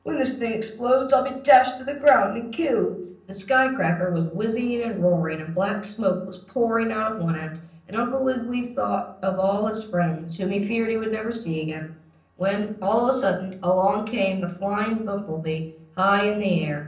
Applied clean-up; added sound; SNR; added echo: none; none; none; reverberation time 0.6 s.